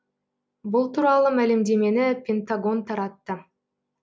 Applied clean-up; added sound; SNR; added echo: none; none; none; none.